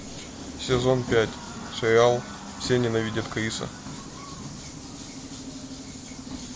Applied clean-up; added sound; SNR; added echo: none; Subway, metro, underground; 11 dB; none.